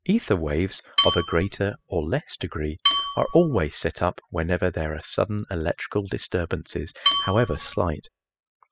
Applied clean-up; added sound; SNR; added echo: classical method spectral subtraction.